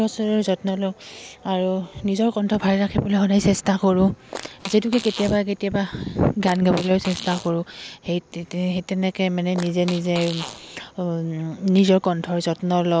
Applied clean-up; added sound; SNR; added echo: none; Fart; 15 dB; none.